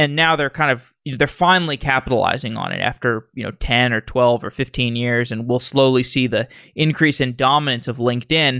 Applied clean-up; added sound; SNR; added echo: none; none; none; none.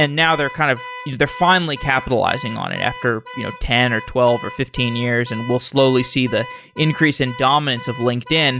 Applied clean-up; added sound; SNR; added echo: none; Alarm / Car; 16 dB; none.